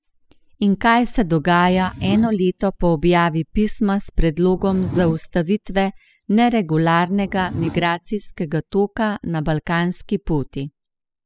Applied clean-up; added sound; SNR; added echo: classical method spectral subtraction.